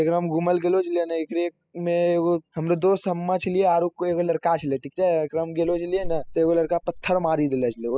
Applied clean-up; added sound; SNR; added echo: classical method spectral subtraction.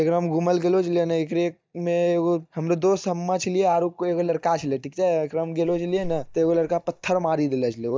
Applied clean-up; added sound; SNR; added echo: neural mask model DeepFilterNet 3.